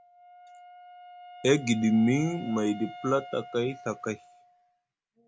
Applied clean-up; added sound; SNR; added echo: none; Wind instrument, woodwind instrument; 17 dB; none.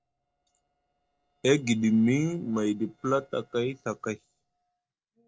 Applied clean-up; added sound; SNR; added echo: neural separator model SepFormer DNS4.